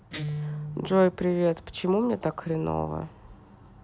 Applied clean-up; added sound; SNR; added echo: none; Guitar; 12 dB; none.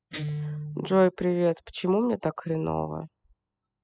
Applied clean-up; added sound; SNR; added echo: classical method spectral subtraction.